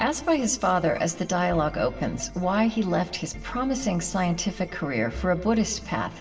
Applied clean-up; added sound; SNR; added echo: none; none; none; reverberation time 0.8 s.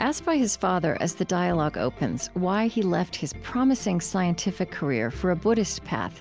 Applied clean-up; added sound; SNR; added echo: none; none; none; none.